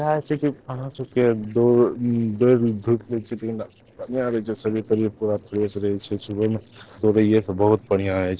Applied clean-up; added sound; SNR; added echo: neural separator model SepFormer DNS4.